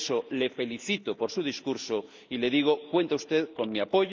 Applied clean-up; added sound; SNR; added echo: neural mask model Resemble Enhance denoiser.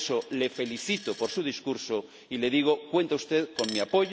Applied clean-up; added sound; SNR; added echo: none; Coin (dropping); 17 dB; none.